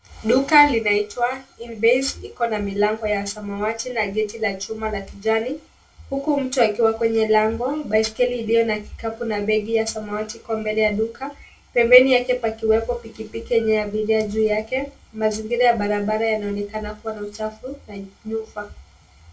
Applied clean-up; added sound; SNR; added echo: none; none; none; reverberation time 0.2 s.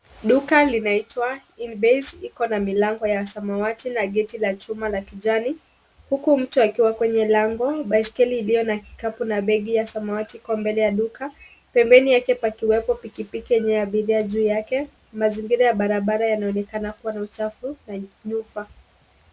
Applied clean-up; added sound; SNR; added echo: none; none; none; none.